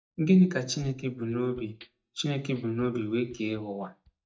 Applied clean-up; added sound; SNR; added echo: neural mask model DeepFilterNet 3.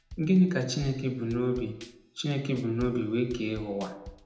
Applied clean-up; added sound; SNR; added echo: none; Drum kit; 19 dB; reverberation time 0.8 s.